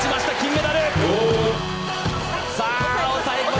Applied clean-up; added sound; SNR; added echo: none; Bowed string instrument; 10 dB; none.